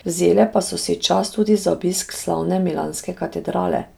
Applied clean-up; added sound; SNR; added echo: none; none; none; none.